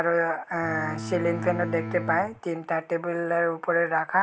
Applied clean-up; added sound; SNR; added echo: none; Bowed string instrument; 8 dB; none.